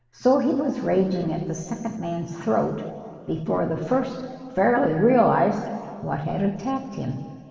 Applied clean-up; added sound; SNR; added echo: none; none; none; reverberation time 2.3 s.